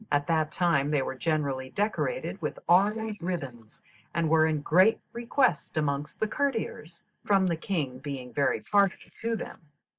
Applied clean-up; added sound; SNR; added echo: neural mask model Resemble Enhance denoiser.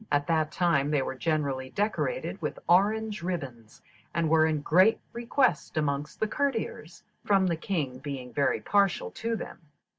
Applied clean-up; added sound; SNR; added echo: none; none; none; none.